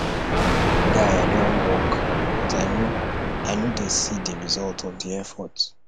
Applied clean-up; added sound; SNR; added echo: none; Thunder; -4 dB; none.